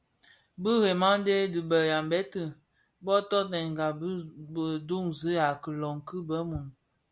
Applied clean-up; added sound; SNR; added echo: none; none; none; none.